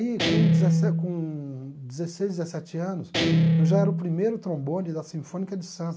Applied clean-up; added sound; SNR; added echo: none; Guitar; -4 dB; none.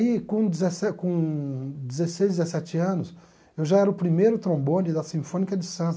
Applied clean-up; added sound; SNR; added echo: none; none; none; none.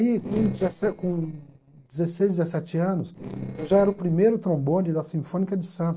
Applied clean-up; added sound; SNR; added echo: neural separator model SepFormer DNS4.